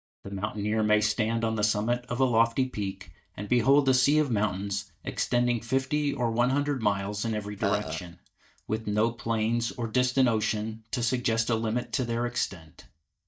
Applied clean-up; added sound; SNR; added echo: neural mask model DeepFilterNet 3.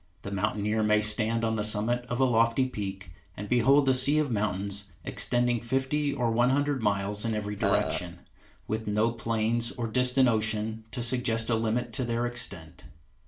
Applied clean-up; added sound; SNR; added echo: none; Burping, eructation; 2 dB; reverberation time 0.3 s.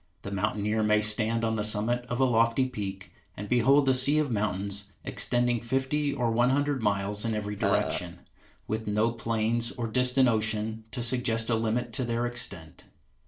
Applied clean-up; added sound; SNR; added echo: neural separator model SepFormer DNS4.